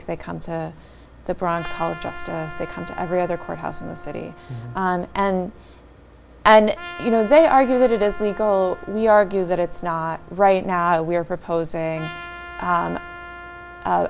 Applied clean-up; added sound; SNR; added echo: none; Trumpet; 18 dB; none.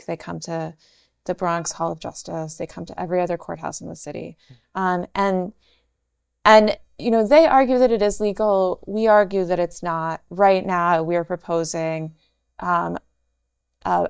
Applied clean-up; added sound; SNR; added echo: neural mask model DeepFilterNet 3.